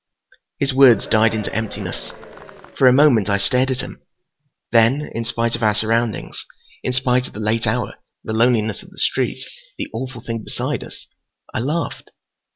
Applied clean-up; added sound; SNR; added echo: none; Cheering; 15 dB; none.